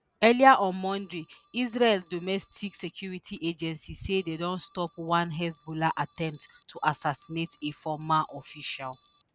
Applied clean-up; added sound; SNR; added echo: none; Bell; 10 dB; none.